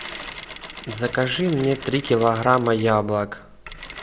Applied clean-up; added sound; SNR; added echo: none; Mechanisms; 12 dB; none.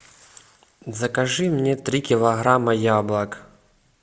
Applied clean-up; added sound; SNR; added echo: none; none; none; none.